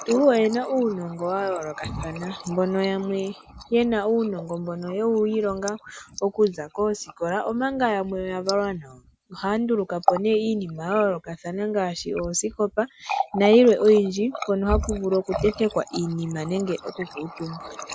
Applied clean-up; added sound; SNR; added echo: none; Water tap, faucet; 11 dB; none.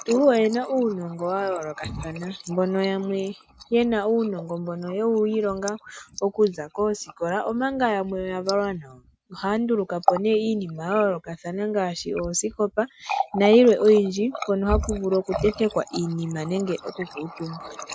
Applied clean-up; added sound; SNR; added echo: neural mask model RNNoise.